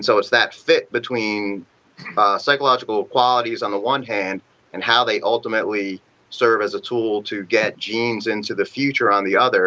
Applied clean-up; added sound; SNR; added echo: none; none; none; none.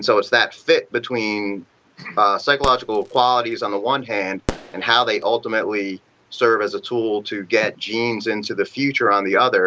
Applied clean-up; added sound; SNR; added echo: none; Fireworks; 15 dB; none.